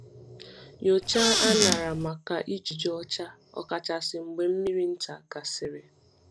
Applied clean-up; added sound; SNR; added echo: none; Squeak / Cupboard open or close; -4 dB; none.